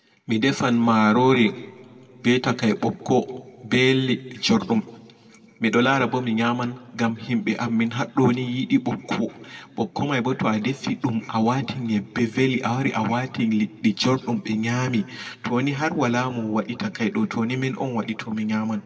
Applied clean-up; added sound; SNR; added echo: none; none; none; reverberation time 1.2 s.